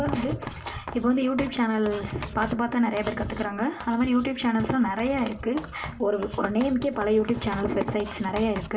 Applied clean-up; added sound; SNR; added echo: none; Writing; 16 dB; reverberation time 0.2 s.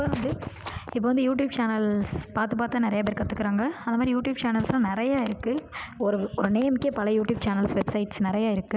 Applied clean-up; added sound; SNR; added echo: none; none; none; none.